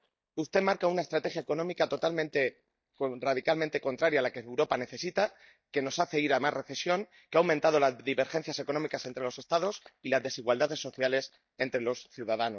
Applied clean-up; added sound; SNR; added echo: neural mask model DeepFilterNet 3.